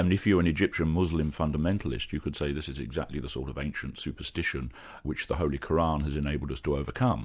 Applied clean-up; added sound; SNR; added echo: none; none; none; none.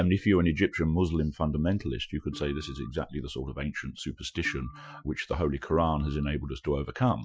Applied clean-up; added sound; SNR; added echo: classical method Wiener filter.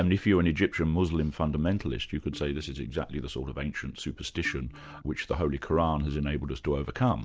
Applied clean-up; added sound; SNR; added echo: neural separator model SepFormer DNS4.